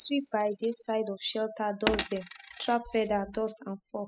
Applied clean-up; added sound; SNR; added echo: classical method spectral subtraction.